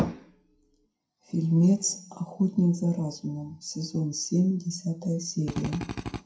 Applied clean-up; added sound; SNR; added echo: classical method WPE with log-MMSE.